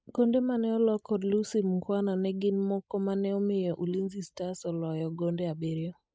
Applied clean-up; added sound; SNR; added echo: neural mask model Resemble Enhance denoiser.